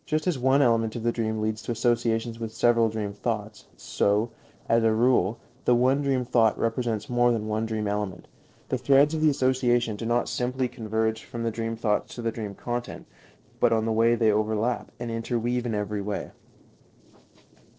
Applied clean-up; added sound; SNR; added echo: neural separator model SepFormer DNS4.